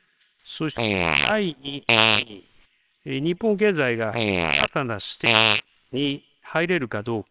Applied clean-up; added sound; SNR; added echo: neural separator model SepFormer WHAMR!.